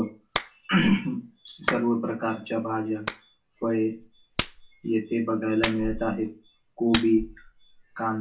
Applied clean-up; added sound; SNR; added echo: none; Clapping; 10 dB; reverberation time 0.2 s.